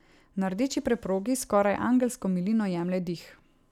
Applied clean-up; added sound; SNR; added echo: none; none; none; none.